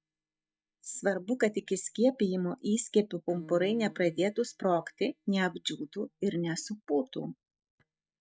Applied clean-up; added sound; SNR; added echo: neural mask model DeepFilterNet 3.